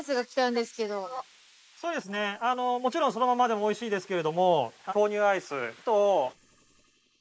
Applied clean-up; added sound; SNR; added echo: neural mask model Resemble Enhance denoiser.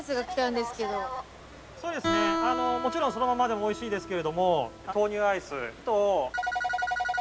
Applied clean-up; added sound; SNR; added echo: none; Guitar; 8 dB; none.